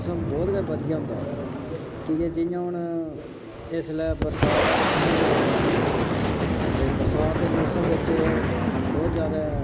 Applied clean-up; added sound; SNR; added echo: none; Boom; -4 dB; none.